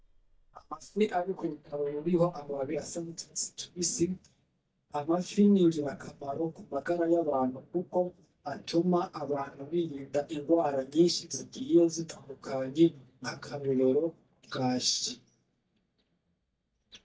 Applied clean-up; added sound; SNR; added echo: neural mask model DeepFilterNet 3.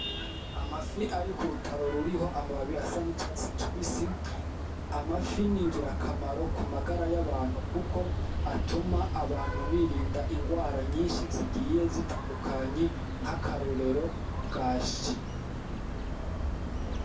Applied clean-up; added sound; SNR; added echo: none; Vehicle horn, car horn, honking; 0 dB; reverberation time 0.1 s.